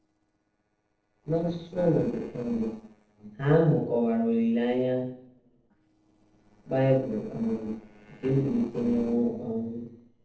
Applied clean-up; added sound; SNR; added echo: neural separator model SepFormer DNS4.